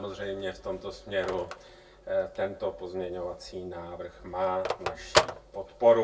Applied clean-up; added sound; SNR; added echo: none; Telephone; 5 dB; reverberation time 0.1 s.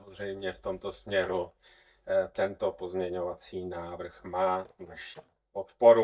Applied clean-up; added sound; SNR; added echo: neural mask model DeepFilterNet 3.